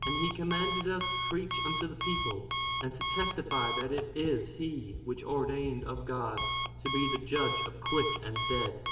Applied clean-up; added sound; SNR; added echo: none; Alarm; -2 dB; reverberation time 3.0 s.